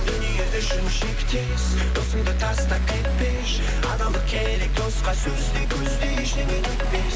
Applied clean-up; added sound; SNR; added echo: none; Waves, surf; 19 dB; none.